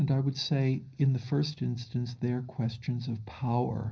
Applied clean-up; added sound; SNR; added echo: none; none; none; reverberation time 0.5 s.